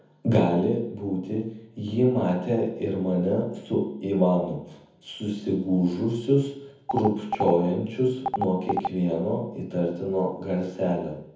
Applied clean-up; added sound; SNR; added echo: none; Telephone; 7 dB; reverberation time 0.7 s.